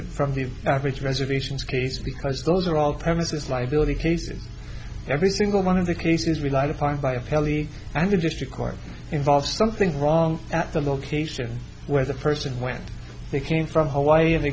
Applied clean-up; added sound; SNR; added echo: none; none; none; none.